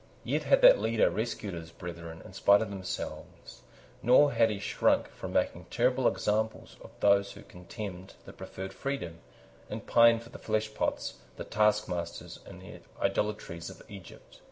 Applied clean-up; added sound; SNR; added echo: none; none; none; none.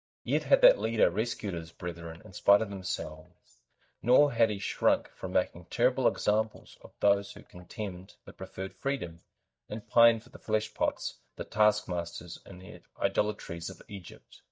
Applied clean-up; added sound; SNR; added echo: neural mask model DeepFilterNet 3.